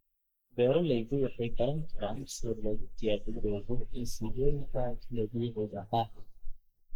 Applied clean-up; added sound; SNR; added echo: neural mask model Resemble Enhance denoiser.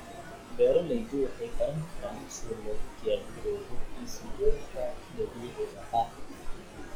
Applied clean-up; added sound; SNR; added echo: classical method log-MMSE.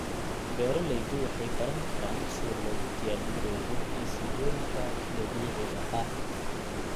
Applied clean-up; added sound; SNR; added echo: none; Stream; -5 dB; none.